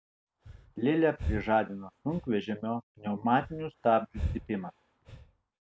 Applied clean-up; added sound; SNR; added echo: none; Breathing; 9 dB; none.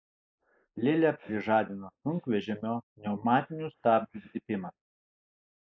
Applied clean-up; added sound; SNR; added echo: neural mask model Resemble Enhance denoiser.